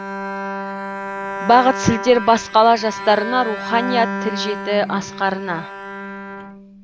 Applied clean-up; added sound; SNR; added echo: none; Bowed string instrument; 8 dB; none.